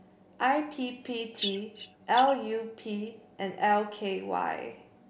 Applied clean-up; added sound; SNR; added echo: none; Bird vocalization, bird call, bird song; 5 dB; none.